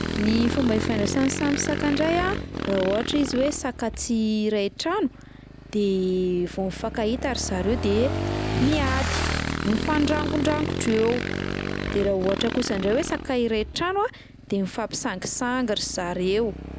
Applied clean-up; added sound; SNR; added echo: none; Motorcycle / Engine; 5 dB; none.